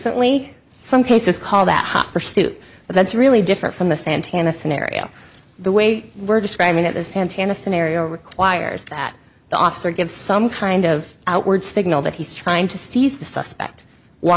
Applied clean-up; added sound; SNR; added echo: none; none; none; none.